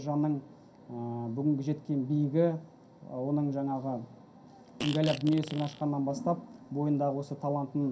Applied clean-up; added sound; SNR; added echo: none; Fart; 10 dB; reverberation time 0.3 s.